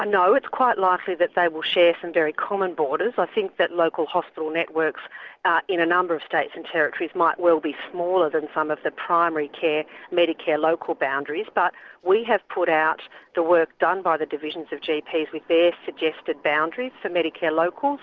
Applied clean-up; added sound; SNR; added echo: none; none; none; none.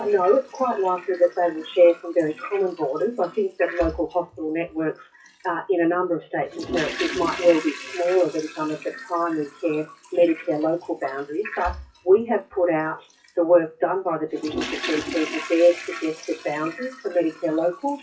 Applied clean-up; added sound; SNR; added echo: classical method WPE with log-MMSE.